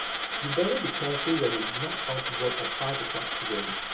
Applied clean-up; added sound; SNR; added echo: none; Coin (dropping); -2 dB; reverberation time 0.2 s.